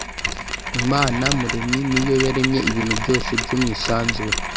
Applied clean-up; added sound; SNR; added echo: none; Mechanisms; 3 dB; none.